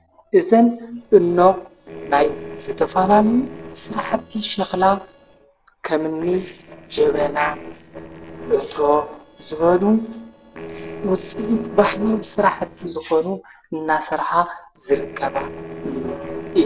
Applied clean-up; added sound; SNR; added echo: neural separator model SepFormer DNS4.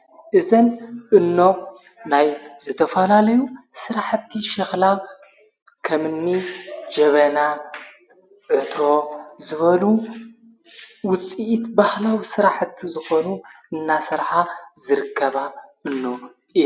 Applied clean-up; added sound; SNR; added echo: none; none; none; none.